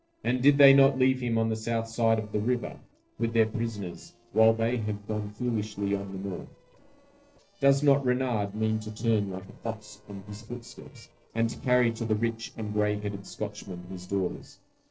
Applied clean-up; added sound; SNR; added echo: neural separator model SepFormer DNS4.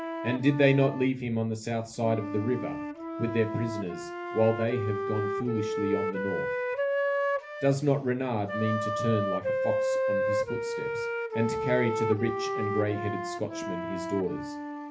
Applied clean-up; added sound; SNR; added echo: none; Wind instrument, woodwind instrument; 2 dB; reverberation time 0.3 s.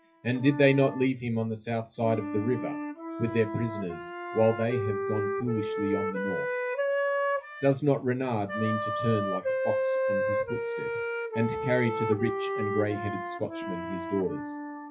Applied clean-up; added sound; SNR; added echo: classical method WPE with log-MMSE.